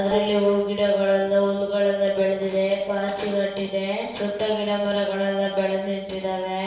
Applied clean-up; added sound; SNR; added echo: none; Dishes, pots, and pans; 11 dB; reverberation time 0.8 s.